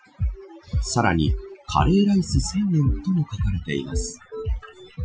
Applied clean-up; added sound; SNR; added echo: classical method Wiener filter.